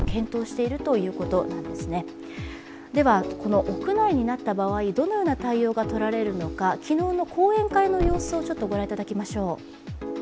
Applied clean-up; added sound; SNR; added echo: none; Thump, thud; 14 dB; none.